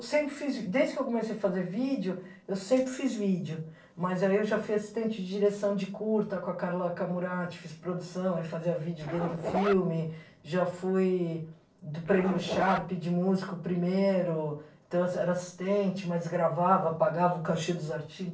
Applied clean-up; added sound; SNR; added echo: neural separator model SepFormer DNS4.